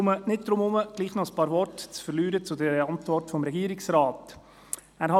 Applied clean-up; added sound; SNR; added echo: none; none; none; none.